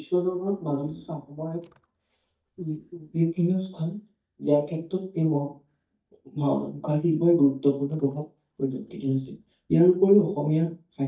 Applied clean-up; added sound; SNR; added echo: neural mask model DeepFilterNet 3.